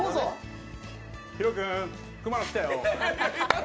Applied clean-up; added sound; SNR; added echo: none; none; none; none.